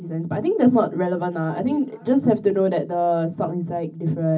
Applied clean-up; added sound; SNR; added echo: none; none; none; reverberation time 0.4 s.